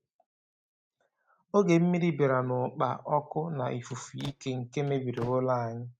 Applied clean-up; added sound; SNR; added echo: neural mask model RNNoise.